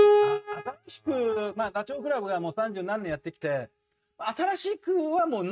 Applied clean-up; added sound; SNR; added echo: neural mask model RNNoise.